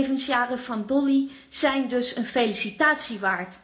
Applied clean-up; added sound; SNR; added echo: none; none; none; reverberation time 0.4 s.